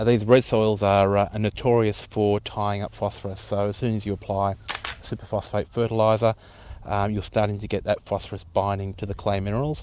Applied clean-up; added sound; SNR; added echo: none; Camera; 17 dB; none.